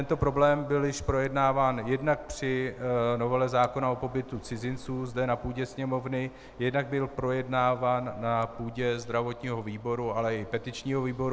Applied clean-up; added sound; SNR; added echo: none; Waves, surf; 19 dB; none.